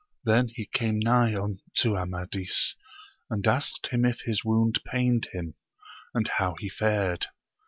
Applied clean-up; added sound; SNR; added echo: none; none; none; none.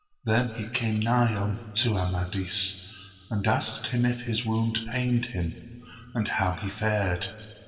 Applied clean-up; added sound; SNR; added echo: none; none; none; reverberation time 2.5 s.